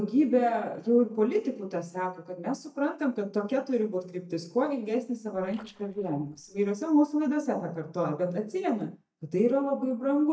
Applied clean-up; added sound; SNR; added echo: neural mask model DeepFilterNet 3.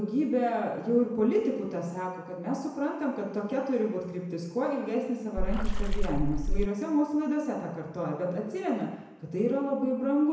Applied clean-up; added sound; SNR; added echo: none; Water / Splash, splatter; -4 dB; reverberation time 1.0 s.